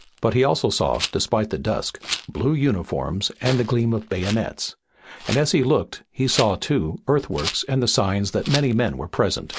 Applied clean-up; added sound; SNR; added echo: none; Rattle; 13 dB; none.